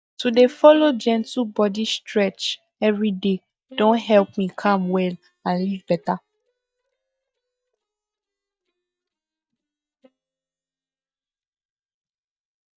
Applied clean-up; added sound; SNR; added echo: neural mask model DeepFilterNet 3.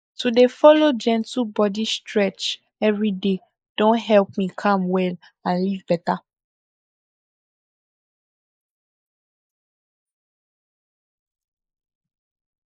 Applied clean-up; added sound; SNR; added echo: neural mask model Resemble Enhance denoiser.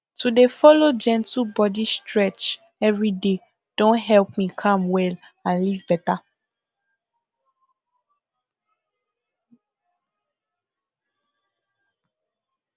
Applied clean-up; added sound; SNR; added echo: none; none; none; none.